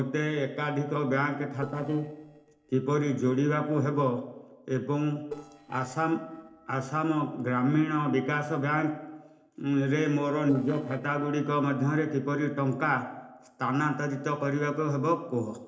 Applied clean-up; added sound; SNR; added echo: neural separator model SepFormer DNS4.